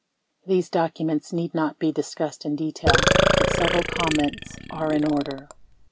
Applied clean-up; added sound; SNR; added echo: none; Burping, eructation; -2 dB; none.